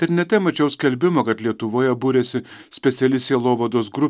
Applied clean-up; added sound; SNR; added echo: none; none; none; none.